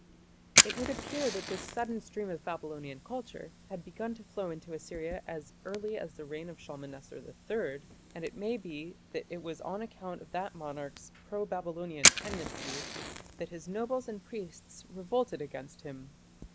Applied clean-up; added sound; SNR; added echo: none; Fire; -2 dB; none.